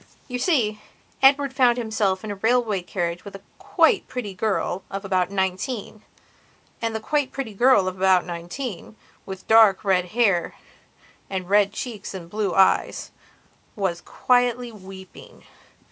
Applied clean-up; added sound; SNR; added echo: none; none; none; none.